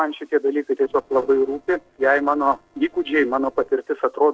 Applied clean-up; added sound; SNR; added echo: neural separator model SepFormer DNS4.